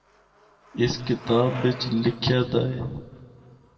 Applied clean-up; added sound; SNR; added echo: none; Bicycle; 18 dB; reverberation time 1.2 s.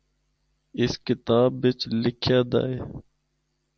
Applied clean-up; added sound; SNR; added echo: none; none; none; none.